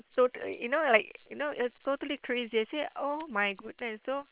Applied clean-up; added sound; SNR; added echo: neural separator model SepFormer WHAM!.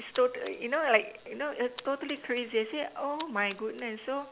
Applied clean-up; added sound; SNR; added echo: none; Splash, splatter; 20 dB; none.